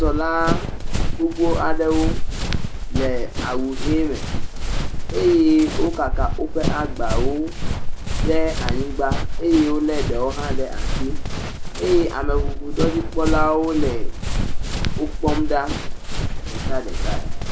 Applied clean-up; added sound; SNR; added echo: none; Run; -2 dB; none.